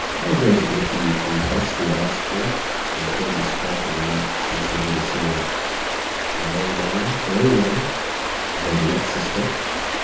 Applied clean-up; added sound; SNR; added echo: none; Stream; 0 dB; reverberation time 0.6 s.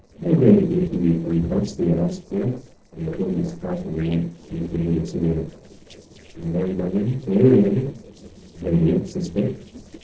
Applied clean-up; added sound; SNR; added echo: neural separator model SepFormer DNS4.